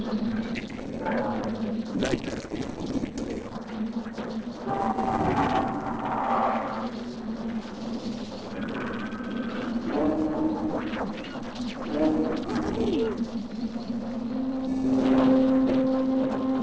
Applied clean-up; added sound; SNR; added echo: neural separator model SepFormer DNS4.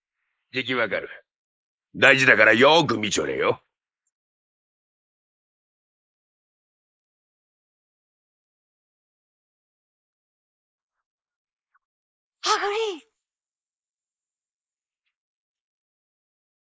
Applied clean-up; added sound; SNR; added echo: neural mask model Resemble Enhance denoiser.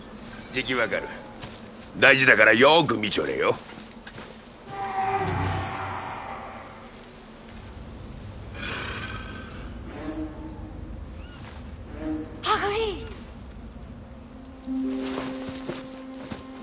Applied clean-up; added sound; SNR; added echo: none; none; none; none.